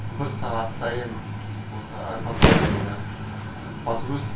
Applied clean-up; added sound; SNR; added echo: none; Fireworks; -5 dB; reverberation time 0.2 s.